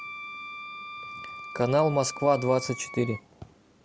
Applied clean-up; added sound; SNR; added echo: none; Wind instrument, woodwind instrument; 12 dB; none.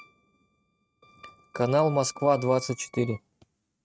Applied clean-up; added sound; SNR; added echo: neural mask model RNNoise.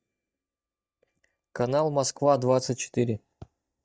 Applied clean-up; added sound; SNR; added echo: neural mask model DeepFilterNet 3.